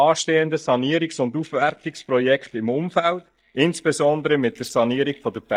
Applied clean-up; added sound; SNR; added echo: neural mask model DeepFilterNet 3.